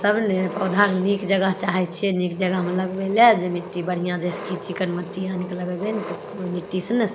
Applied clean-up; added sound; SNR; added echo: none; Engine; 13 dB; none.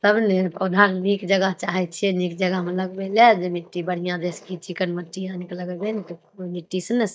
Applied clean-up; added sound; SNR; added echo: neural mask model DeepFilterNet 3.